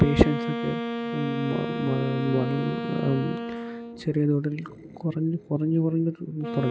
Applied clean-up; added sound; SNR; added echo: none; Wind instrument, woodwind instrument; 6 dB; none.